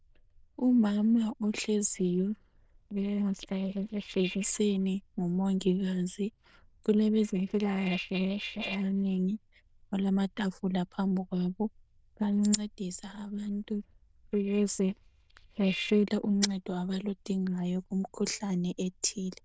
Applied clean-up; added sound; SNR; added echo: neural diffusion model UNIVERSE++.